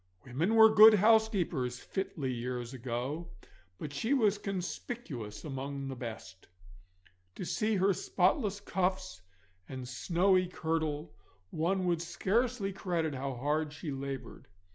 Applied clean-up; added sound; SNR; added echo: none; none; none; none.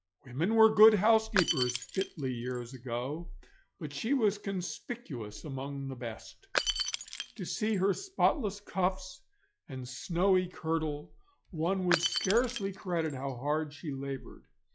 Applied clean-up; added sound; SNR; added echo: classical method log-MMSE.